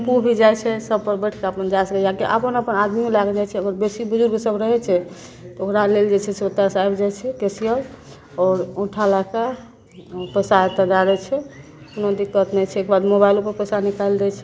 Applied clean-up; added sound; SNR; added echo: none; none; none; none.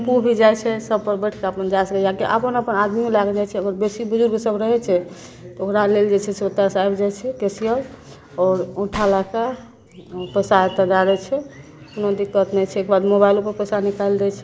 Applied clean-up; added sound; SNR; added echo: none; Gunshot, gunfire; 19 dB; none.